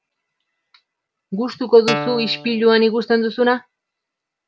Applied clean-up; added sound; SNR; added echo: none; Guitar; 6 dB; none.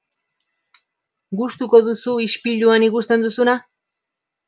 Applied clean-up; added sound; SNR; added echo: none; none; none; none.